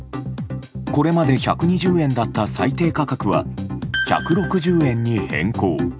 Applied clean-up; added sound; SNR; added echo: none; none; none; none.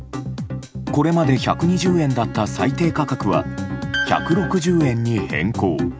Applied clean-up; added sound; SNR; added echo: none; Bowed string instrument; 17 dB; none.